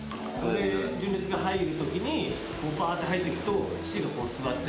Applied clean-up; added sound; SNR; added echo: none; none; none; none.